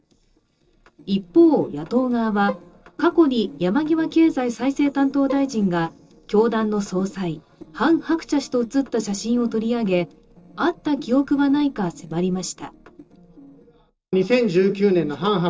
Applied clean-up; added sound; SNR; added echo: neural separator model SepFormer DNS4.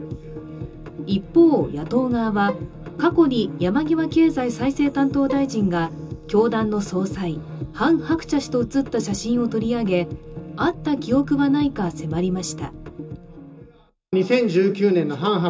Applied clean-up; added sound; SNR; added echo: none; Bowed string instrument; 16 dB; reverberation time 0.2 s.